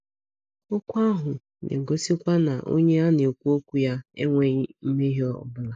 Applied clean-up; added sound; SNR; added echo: neural mask model Resemble Enhance denoiser.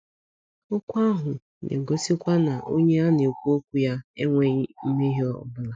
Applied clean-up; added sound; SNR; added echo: classical method Wiener filter.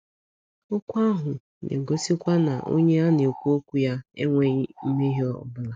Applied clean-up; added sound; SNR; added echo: neural mask model RNNoise.